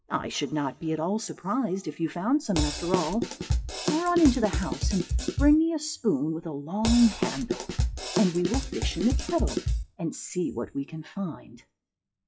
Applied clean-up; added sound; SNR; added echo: classical method WPE with log-MMSE.